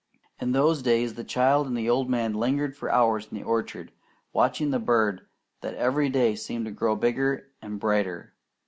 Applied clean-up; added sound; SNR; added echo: none; none; none; none.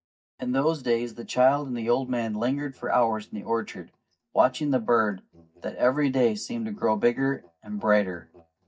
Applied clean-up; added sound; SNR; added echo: neural mask model DeepFilterNet 3.